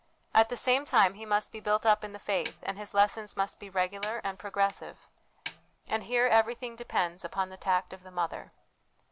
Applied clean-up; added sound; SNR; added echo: none; Snare drum; 16 dB; none.